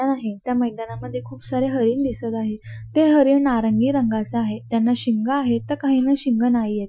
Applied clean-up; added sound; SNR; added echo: classical method Wiener filter.